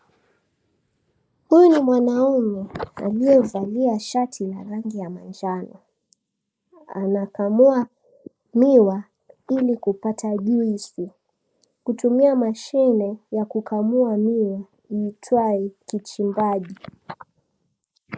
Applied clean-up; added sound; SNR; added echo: neural mask model Resemble Enhance denoiser.